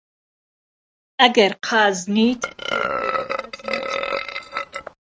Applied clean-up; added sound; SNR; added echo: neural mask model RNNoise.